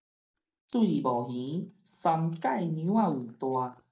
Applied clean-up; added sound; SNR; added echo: neural mask model DeepFilterNet 3.